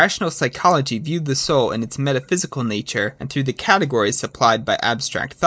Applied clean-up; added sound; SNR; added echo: neural mask model Resemble Enhance denoiser.